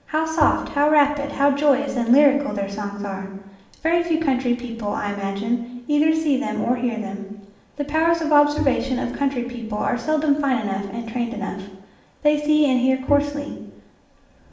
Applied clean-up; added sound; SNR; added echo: none; Bowed string instrument; 8 dB; reverberation time 0.9 s.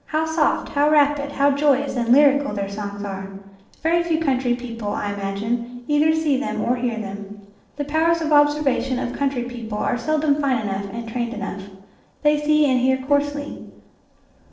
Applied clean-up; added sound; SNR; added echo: neural separator model SepFormer DNS4.